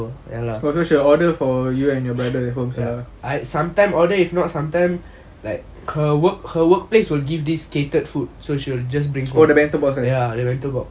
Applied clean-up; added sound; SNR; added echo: none; none; none; none.